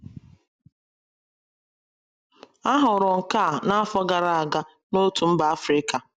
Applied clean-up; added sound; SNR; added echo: none; none; none; none.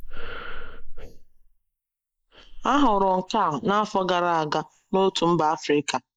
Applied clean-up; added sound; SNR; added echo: neural mask model Resemble Enhance denoiser.